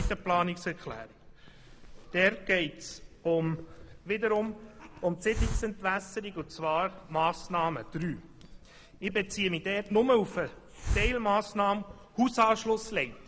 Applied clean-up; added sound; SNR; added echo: none; Hiss; 10 dB; none.